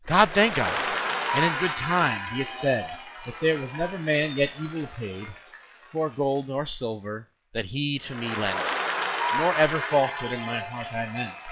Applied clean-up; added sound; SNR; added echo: classical method log-MMSE.